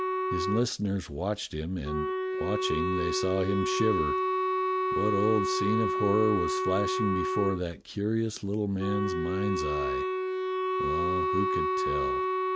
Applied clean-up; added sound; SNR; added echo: none; Wind instrument, woodwind instrument; -1 dB; none.